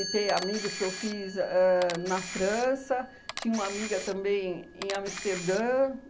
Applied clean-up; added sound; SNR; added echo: none; Camera + Chime; 11 dB; none.